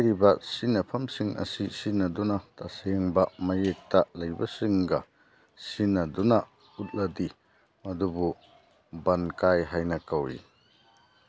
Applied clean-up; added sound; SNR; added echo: none; none; none; none.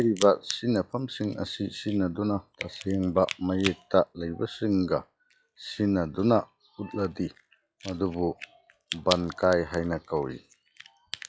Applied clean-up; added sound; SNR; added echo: classical method log-MMSE.